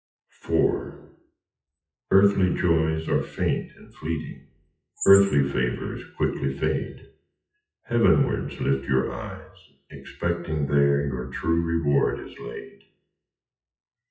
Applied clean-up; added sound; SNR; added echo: classical method WPE with log-MMSE.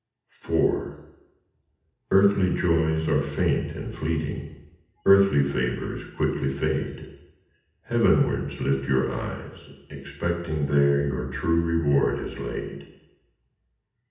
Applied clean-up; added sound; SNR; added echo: none; Chirp, tweet; 16 dB; reverberation time 0.9 s.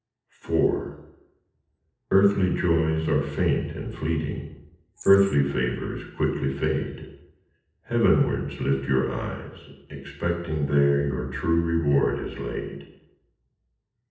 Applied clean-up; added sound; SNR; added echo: neural separator model SepFormer DNS4.